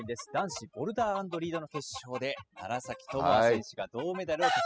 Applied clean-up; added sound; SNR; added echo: classical method spectral subtraction.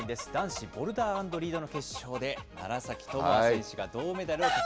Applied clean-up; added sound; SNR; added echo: none; Chicken, rooster; 7 dB; none.